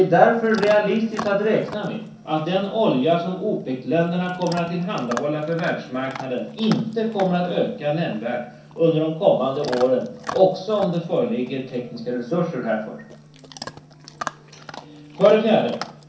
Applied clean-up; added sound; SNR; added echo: none; Chewing, mastication / Dog; 17 dB; reverberation time 0.6 s.